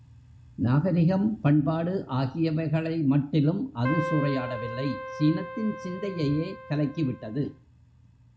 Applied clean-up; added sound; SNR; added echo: none; Keyboard (musical); 10 dB; none.